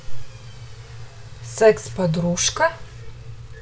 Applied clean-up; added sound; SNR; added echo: none; none; none; none.